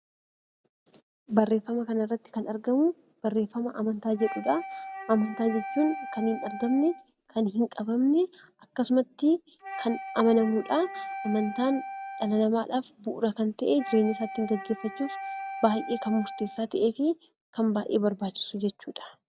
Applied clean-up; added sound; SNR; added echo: none; Wind instrument, woodwind instrument; 11 dB; none.